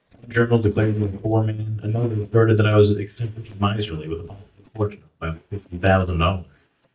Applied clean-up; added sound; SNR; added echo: neural mask model DeepFilterNet 3.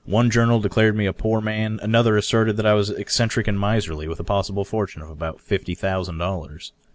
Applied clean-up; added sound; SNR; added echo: none; none; none; none.